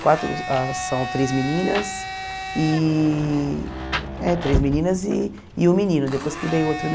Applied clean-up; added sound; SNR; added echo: none; Domestic sounds, home sounds + Rain; 7 dB; none.